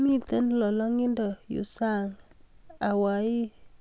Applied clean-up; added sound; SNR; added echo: none; none; none; none.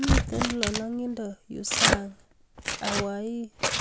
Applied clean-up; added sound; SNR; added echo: none; Tearing; -4 dB; none.